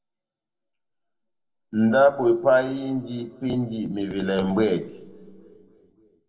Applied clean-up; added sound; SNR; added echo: none; none; none; reverberation time 1.3 s.